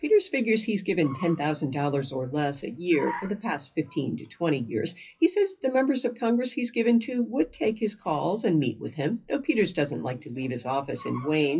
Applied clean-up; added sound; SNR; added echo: classical method WPE with log-MMSE.